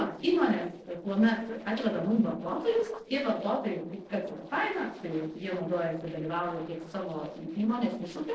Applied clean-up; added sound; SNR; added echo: neural separator model SepFormer DNS4.